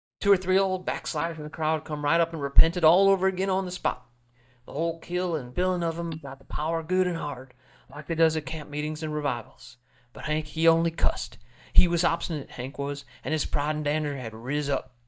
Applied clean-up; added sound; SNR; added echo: neural mask model DeepFilterNet 3.